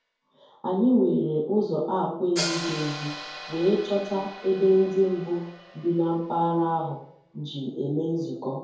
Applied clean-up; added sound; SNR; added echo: none; Hi-hat; 14 dB; reverberation time 2.3 s.